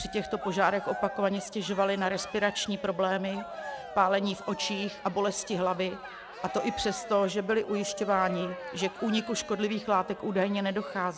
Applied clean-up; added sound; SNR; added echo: none; Cheering; 12 dB; none.